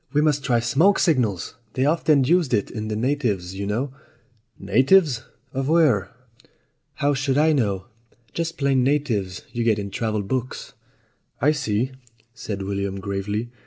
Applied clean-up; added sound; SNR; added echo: none; none; none; none.